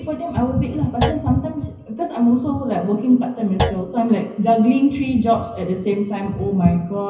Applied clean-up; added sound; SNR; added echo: none; Thump, thud; 8 dB; reverberation time 0.8 s.